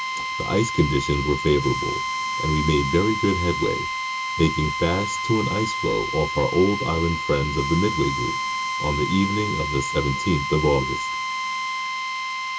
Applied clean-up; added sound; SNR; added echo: none; Drill; 3 dB; reverberation time 0.2 s.